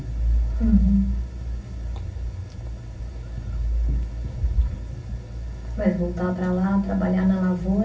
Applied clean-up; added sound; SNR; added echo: none; none; none; reverberation time 0.4 s.